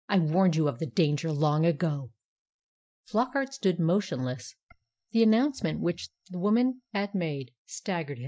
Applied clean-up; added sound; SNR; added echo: neural mask model DeepFilterNet 3.